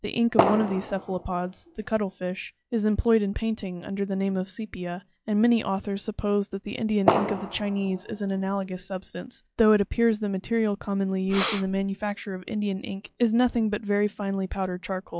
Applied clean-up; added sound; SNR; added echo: classical method log-MMSE.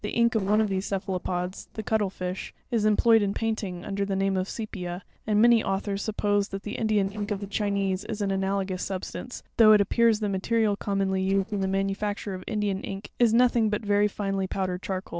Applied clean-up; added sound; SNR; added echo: neural separator model SepFormer DNS4.